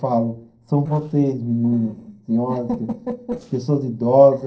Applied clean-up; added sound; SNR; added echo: neural separator model SepFormer DNS4.